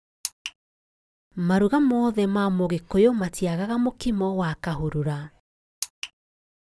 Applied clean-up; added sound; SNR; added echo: none; none; none; none.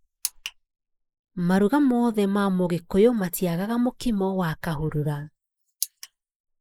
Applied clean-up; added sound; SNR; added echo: neural mask model Resemble Enhance denoiser.